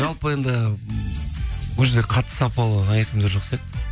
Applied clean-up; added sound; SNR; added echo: none; none; none; none.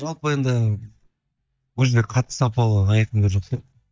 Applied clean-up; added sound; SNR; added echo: neural mask model DeepFilterNet 3.